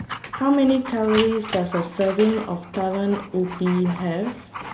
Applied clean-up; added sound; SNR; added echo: none; Printer + Dog; 12 dB; none.